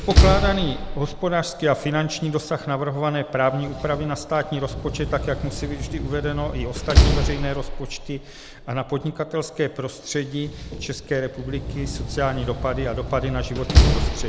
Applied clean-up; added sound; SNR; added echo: none; Slam; -1 dB; none.